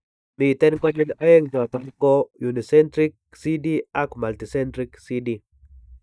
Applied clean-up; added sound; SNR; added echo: neural mask model DeepFilterNet 3.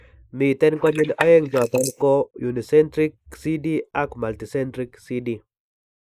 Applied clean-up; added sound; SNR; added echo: neural mask model Resemble Enhance denoiser.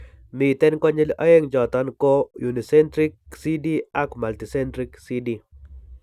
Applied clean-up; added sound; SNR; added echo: none; none; none; none.